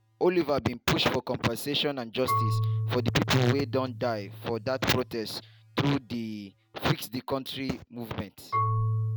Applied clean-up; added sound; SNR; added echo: none; Marimba, xylophone / Wood; 5 dB; none.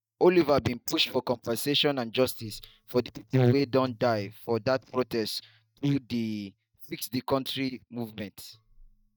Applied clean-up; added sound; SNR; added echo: neural mask model DeepFilterNet 3.